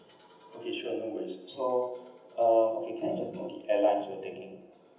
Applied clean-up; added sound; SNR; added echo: none; none; none; reverberation time 0.8 s.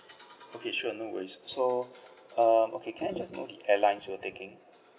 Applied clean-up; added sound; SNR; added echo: none; none; none; none.